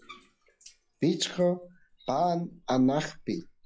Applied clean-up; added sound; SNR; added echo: classical method log-MMSE.